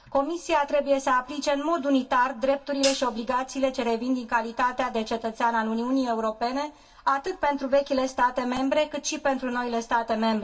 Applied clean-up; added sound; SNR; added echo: none; Hi-hat; 9 dB; reverberation time 0.2 s.